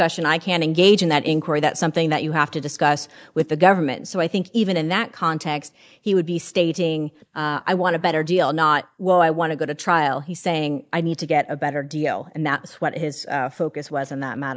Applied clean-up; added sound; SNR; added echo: neural mask model DeepFilterNet 3.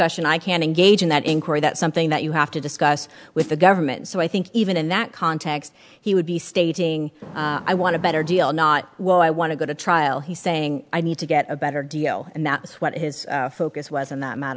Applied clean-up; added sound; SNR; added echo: none; Snare drum; 16 dB; none.